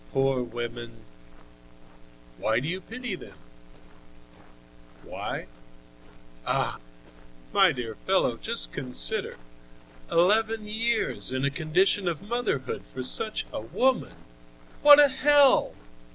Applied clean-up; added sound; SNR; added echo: none; Walk, footsteps; 20 dB; none.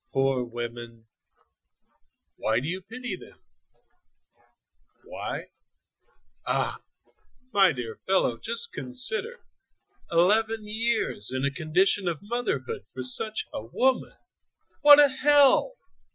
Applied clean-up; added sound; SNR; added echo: classical method Wiener filter.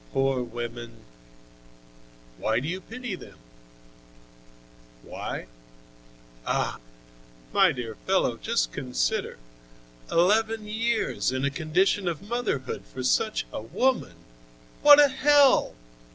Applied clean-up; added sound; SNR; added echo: none; none; none; none.